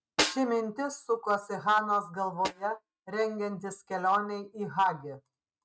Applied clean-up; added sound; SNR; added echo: neural mask model RNNoise.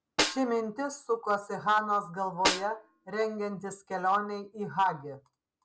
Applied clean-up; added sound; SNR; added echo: none; Snare drum; 5 dB; none.